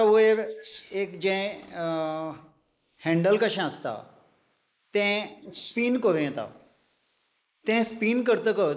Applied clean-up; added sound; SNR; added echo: neural mask model Resemble Enhance denoiser.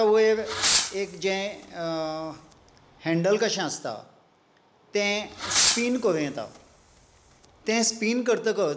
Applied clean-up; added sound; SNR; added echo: none; Fireworks; 4 dB; none.